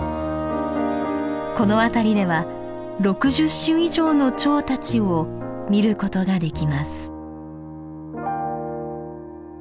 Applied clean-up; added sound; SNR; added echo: none; none; none; none.